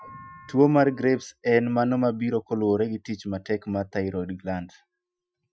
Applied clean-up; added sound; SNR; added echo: classical method Wiener filter.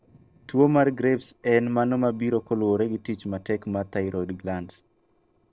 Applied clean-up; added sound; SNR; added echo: neural separator model SepFormer DNS4.